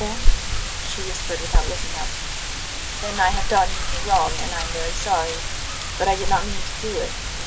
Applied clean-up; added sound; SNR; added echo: none; Wind; -4 dB; none.